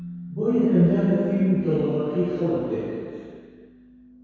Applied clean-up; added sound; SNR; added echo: none; Keyboard (musical); 19 dB; reverberation time 2.0 s.